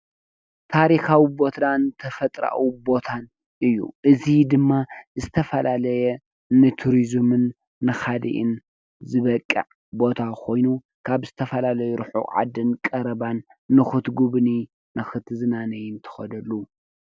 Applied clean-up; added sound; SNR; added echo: none; none; none; none.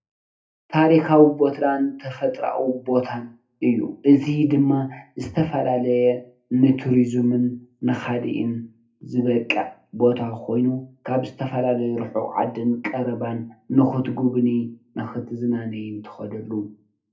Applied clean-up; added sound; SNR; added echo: none; none; none; reverberation time 0.3 s.